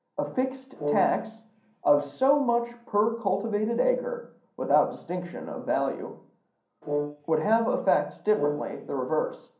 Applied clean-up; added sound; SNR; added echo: none; Brass instrument; 7 dB; reverberation time 0.6 s.